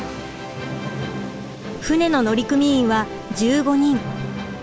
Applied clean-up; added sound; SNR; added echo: none; none; none; none.